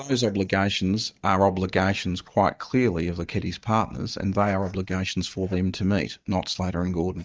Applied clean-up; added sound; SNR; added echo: neural mask model DeepFilterNet 3.